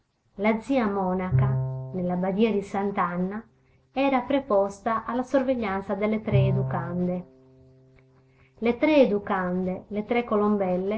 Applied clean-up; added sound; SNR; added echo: none; Bowed string instrument; 8 dB; none.